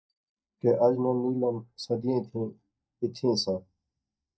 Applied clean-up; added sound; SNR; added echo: neural mask model DeepFilterNet 3.